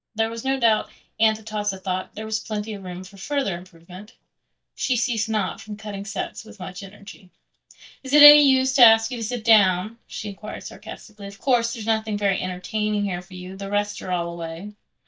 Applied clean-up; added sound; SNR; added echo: neural mask model DeepFilterNet 3.